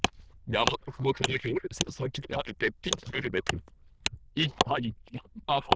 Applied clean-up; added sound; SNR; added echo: neural diffusion model UNIVERSE++.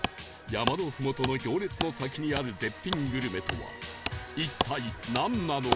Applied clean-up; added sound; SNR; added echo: none; Wood; 5 dB; none.